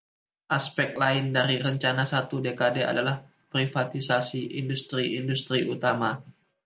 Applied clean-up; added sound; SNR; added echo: none; none; none; none.